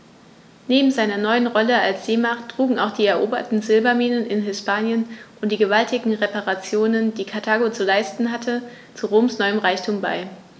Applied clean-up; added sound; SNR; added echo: none; none; none; none.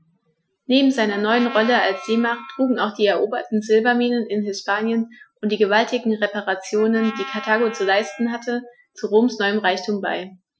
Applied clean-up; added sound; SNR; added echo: classical method Wiener filter.